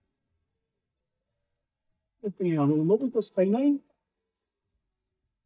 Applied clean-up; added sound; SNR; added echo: neural mask model DeepFilterNet 3.